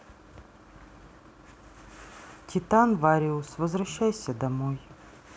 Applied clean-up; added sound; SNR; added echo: none; none; none; none.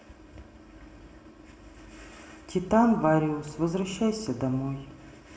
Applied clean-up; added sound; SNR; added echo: none; none; none; reverberation time 1.1 s.